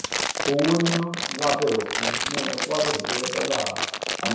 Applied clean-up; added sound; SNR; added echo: none; Crumpling, crinkling; 1 dB; reverberation time 0.7 s.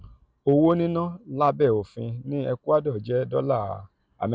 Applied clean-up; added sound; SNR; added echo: none; none; none; none.